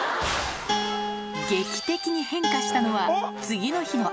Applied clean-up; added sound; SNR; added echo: none; Guitar; 3 dB; none.